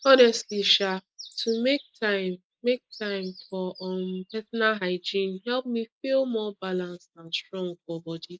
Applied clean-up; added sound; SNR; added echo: neural mask model Resemble Enhance denoiser.